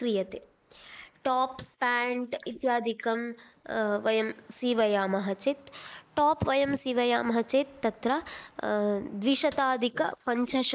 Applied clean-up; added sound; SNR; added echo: neural mask model Resemble Enhance denoiser.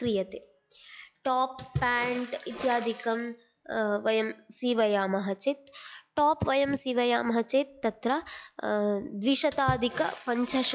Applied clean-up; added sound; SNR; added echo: classical method log-MMSE.